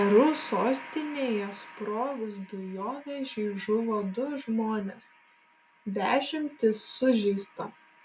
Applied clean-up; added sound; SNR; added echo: none; none; none; none.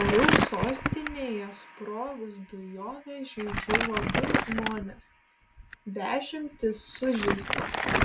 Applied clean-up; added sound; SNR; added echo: none; Crumpling, crinkling; -2 dB; none.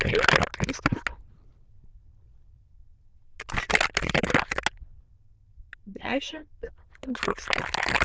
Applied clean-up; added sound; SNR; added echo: neural diffusion model UNIVERSE++.